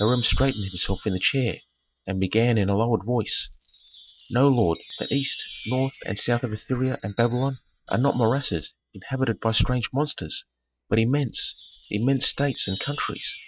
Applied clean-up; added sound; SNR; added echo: neural mask model RNNoise.